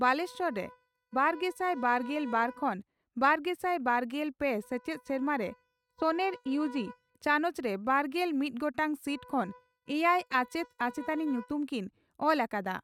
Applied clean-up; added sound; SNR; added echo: neural mask model RNNoise.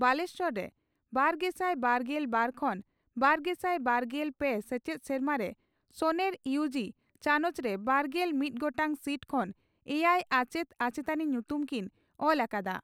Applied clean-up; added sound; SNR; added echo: none; none; none; none.